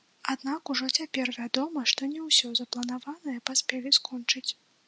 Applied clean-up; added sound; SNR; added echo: none; none; none; none.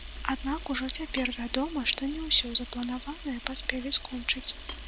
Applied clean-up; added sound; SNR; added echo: none; Camera; 11 dB; none.